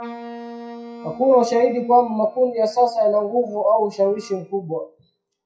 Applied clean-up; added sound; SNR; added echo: classical method WPE with log-MMSE.